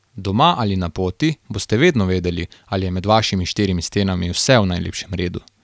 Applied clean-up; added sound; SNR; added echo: none; none; none; none.